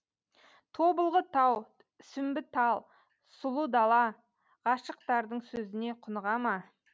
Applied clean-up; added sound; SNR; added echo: none; none; none; none.